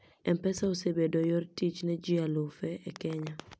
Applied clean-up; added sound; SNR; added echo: none; none; none; none.